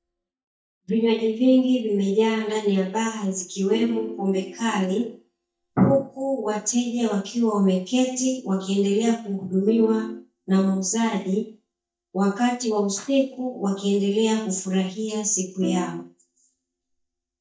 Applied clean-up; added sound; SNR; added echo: neural mask model DeepFilterNet 3.